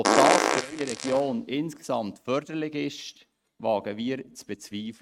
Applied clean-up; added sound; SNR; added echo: neural mask model RNNoise.